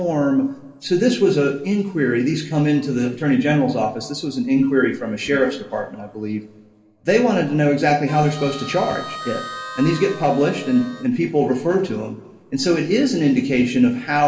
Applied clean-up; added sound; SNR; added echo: none; Harmonica; 14 dB; reverberation time 2.0 s.